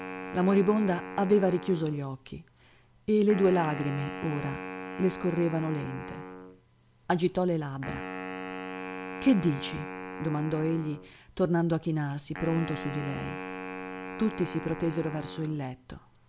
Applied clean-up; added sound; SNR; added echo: none; Wind instrument, woodwind instrument; 10 dB; none.